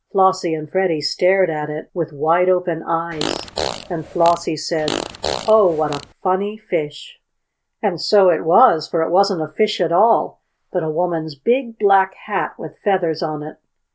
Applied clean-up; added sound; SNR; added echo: none; Fart; 8 dB; none.